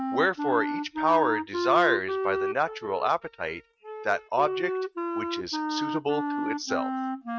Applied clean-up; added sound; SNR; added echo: neural mask model RNNoise.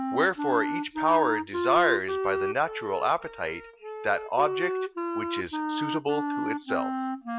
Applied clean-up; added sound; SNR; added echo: none; Wind instrument, woodwind instrument; 3 dB; none.